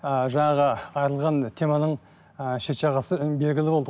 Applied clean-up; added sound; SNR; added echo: none; none; none; none.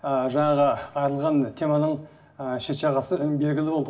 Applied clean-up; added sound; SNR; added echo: none; none; none; reverberation time 0.6 s.